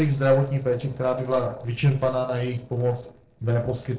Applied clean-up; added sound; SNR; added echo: neural separator model SepFormer DNS4.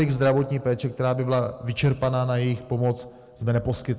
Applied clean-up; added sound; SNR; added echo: none; none; none; none.